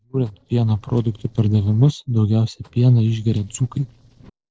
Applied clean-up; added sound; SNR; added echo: neural separator model SepFormer DNS4.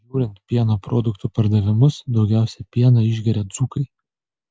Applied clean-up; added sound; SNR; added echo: none; none; none; none.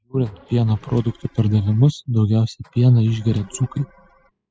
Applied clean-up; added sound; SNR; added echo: classical method spectral subtraction.